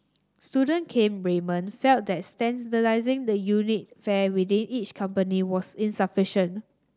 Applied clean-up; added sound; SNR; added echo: none; none; none; none.